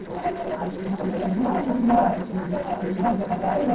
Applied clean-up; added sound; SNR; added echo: neural separator model SepFormer DNS4.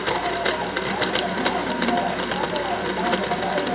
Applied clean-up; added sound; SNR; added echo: none; Domestic sounds, home sounds; -2 dB; reverberation time 0.9 s.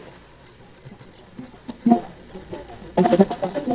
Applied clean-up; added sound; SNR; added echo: neural mask model DeepFilterNet 3.